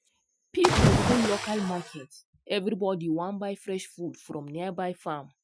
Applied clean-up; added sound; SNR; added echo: classical method Wiener filter.